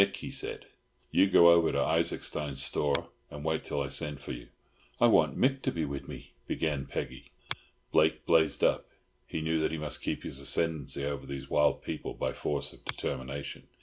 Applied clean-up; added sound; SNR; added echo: none; Finger snapping; 14 dB; none.